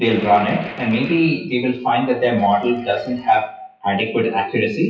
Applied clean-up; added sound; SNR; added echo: classical method WPE with log-MMSE.